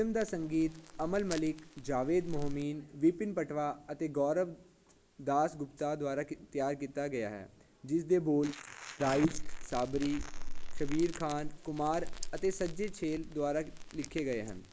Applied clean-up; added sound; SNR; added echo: neural mask model Resemble Enhance denoiser.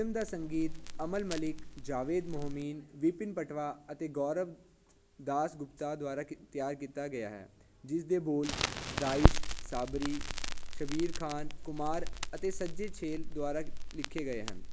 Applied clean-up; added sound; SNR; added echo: none; Crackle; -1 dB; none.